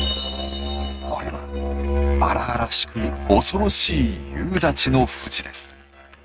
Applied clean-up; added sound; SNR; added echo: neural mask model RNNoise.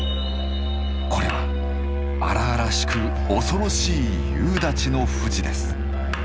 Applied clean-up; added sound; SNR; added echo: none; Musical instrument; -3 dB; none.